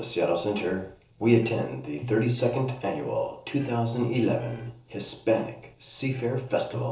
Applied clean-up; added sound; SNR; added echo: neural separator model SepFormer DNS4.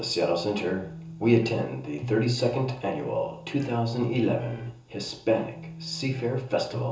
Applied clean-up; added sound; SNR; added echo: none; Electric guitar; 12 dB; reverberation time 0.6 s.